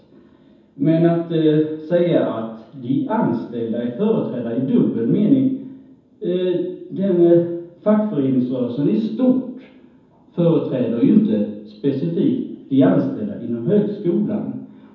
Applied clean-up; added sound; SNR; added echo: none; none; none; reverberation time 0.9 s.